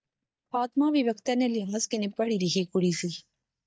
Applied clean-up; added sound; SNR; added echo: neural mask model DeepFilterNet 3.